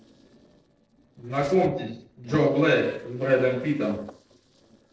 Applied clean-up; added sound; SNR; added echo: neural separator model SepFormer DNS4.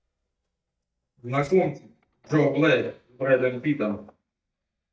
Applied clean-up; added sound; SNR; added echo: neural mask model DeepFilterNet 3.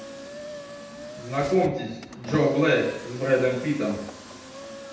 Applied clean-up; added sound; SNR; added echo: none; Car; 13 dB; reverberation time 0.8 s.